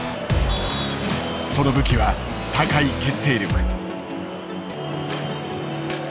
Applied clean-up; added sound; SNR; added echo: none; none; none; none.